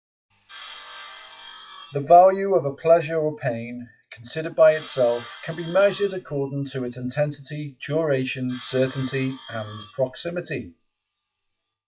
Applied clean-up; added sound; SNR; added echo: classical method WPE with log-MMSE.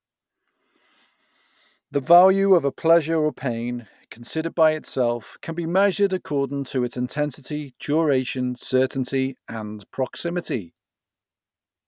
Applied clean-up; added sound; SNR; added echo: none; none; none; none.